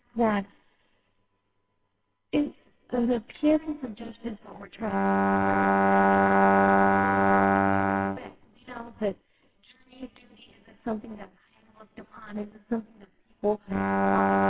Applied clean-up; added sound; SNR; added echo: neural separator model SepFormer WHAMR!.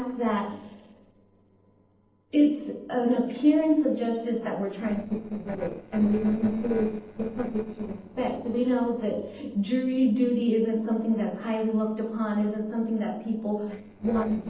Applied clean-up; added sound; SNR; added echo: neural separator model SepFormer DNS4.